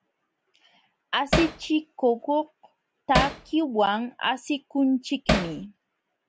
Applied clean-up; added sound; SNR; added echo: none; Hammer; -1 dB; none.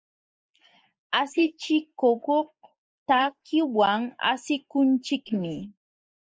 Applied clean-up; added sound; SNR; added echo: neural mask model Resemble Enhance denoiser.